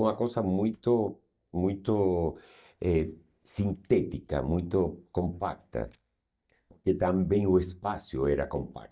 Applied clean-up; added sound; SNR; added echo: neural mask model DeepFilterNet 3.